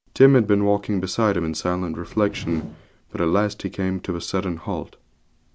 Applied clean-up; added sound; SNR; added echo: none; Whoosh, swoosh, swish; 17 dB; none.